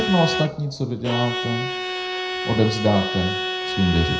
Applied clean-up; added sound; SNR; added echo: none; Bowed string instrument; 4 dB; reverberation time 0.4 s.